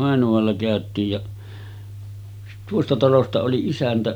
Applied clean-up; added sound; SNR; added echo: none; none; none; none.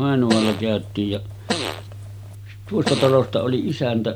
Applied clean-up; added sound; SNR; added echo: none; Fart; 8 dB; none.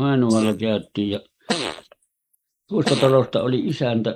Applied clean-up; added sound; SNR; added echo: neural mask model Resemble Enhance denoiser.